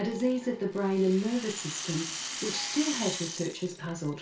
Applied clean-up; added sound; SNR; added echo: none; Rattle; 8 dB; reverberation time 0.3 s.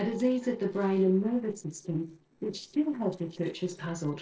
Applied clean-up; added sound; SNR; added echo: neural separator model SepFormer DNS4.